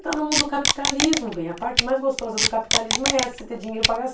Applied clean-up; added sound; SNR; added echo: none; Packing tape, duct tape; 0 dB; reverberation time 0.2 s.